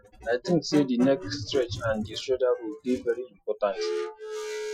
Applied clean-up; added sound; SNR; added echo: classical method Wiener filter.